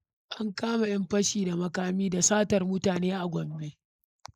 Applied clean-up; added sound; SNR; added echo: neural mask model Resemble Enhance denoiser.